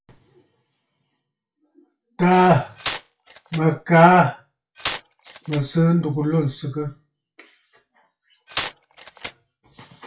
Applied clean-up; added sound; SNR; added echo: classical method WPE with log-MMSE.